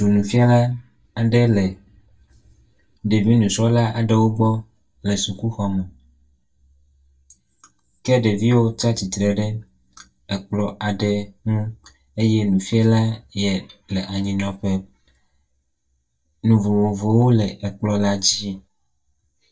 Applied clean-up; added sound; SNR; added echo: neural mask model DeepFilterNet 3.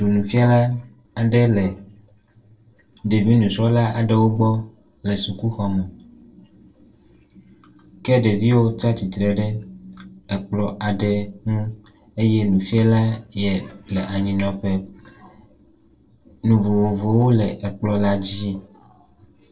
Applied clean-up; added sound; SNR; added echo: neural separator model SepFormer DNS4.